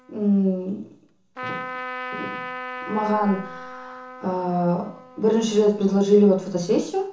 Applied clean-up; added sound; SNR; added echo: none; Trumpet; 14 dB; reverberation time 0.8 s.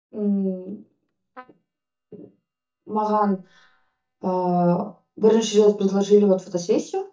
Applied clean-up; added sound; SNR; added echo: neural mask model DeepFilterNet 3.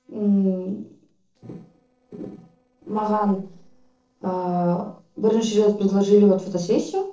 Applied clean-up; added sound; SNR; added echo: neural separator model SepFormer DNS4.